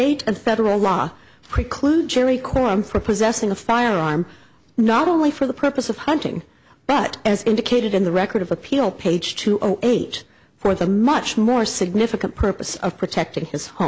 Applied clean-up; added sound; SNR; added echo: none; none; none; none.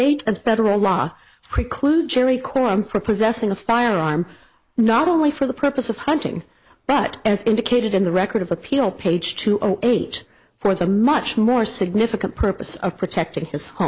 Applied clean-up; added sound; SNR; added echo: neural mask model Resemble Enhance denoiser.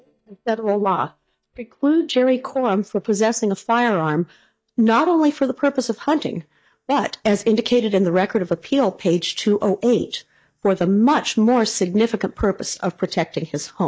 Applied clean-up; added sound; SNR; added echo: neural mask model DeepFilterNet 3.